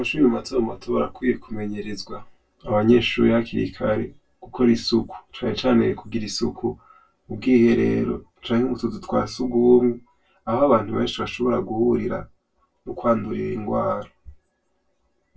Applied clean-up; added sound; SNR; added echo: none; none; none; reverberation time 0.1 s.